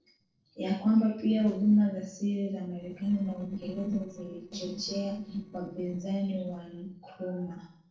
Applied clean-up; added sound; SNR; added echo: neural separator model SepFormer DNS4.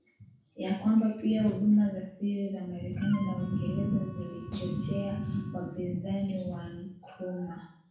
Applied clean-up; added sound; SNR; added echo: none; Wind instrument, woodwind instrument; 20 dB; reverberation time 0.6 s.